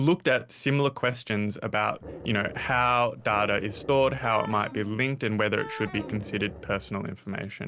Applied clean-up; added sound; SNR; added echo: none; Growling + Wind instrument, woodwind instrument; 15 dB; none.